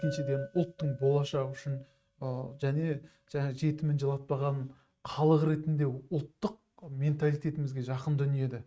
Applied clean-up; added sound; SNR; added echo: neural mask model RNNoise.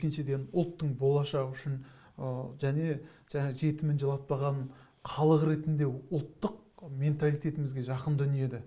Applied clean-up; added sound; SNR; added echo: neural mask model Resemble Enhance denoiser.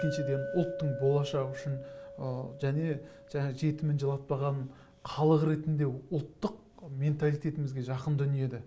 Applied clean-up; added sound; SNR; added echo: none; Chink, clink; 13 dB; none.